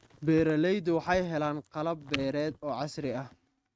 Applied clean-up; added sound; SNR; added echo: neural mask model RNNoise.